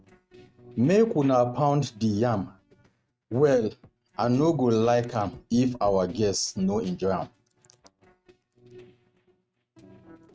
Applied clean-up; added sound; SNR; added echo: neural mask model RNNoise.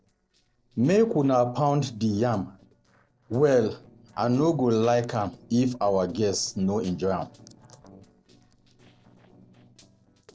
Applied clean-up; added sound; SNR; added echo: neural separator model SepFormer DNS4.